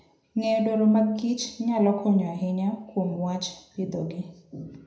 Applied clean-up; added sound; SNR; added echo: none; none; none; reverberation time 0.4 s.